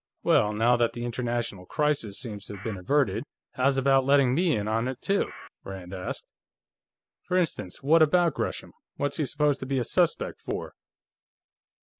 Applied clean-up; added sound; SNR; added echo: neural mask model Resemble Enhance denoiser.